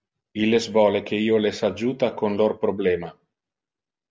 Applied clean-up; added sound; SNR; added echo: none; none; none; none.